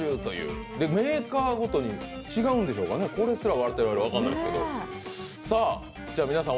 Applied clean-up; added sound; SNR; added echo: none; Wind instrument, woodwind instrument; 14 dB; none.